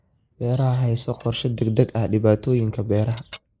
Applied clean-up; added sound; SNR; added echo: neural mask model Resemble Enhance denoiser.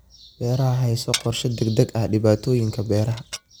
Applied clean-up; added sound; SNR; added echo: none; Glass; 14 dB; none.